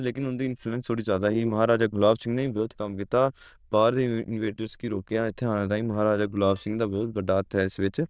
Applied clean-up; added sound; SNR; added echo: neural diffusion model UNIVERSE++.